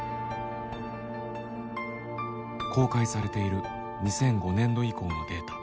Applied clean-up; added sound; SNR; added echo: none; none; none; none.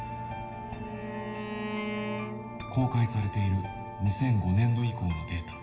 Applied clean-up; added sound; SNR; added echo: none; Bowed string instrument; 9 dB; reverberation time 2.0 s.